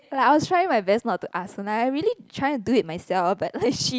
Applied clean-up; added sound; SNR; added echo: none; none; none; none.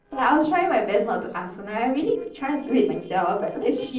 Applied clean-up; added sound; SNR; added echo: neural separator model SepFormer DNS4.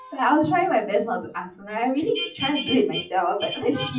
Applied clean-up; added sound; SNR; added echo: classical method WPE with log-MMSE.